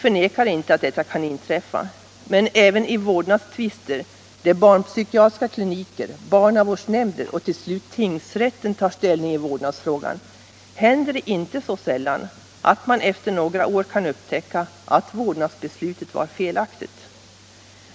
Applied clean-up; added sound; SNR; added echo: none; none; none; none.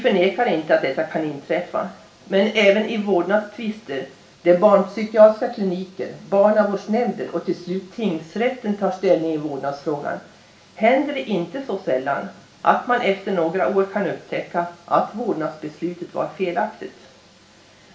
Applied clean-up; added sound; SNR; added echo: none; none; none; reverberation time 0.5 s.